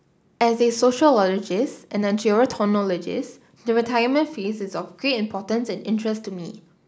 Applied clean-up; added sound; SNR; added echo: none; none; none; none.